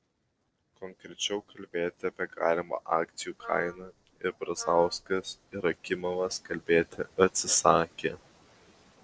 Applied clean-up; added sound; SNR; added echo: neural separator model SepFormer DNS4.